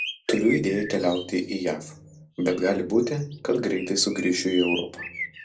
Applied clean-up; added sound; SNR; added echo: none; Bird; 13 dB; reverberation time 0.2 s.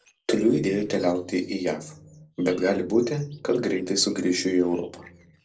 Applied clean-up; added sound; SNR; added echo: neural separator model SepFormer DNS4.